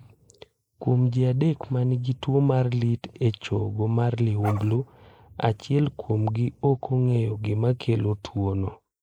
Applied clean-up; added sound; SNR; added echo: neural mask model Resemble Enhance denoiser.